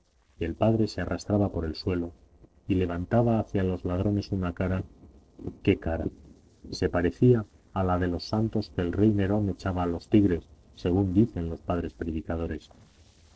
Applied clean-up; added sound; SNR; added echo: neural separator model SepFormer DNS4.